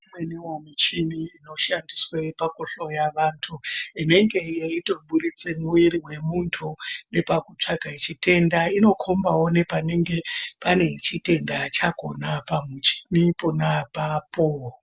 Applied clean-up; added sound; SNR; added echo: none; none; none; none.